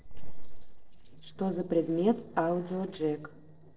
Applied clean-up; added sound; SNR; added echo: neural separator model SepFormer DNS4.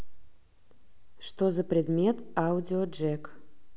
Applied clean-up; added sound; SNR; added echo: none; none; none; none.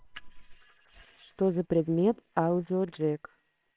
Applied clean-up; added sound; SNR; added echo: neural separator model SepFormer WHAMR!.